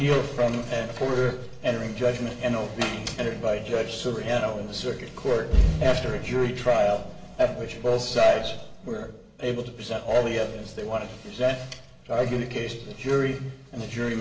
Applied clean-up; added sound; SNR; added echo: none; none; none; reverberation time 0.7 s.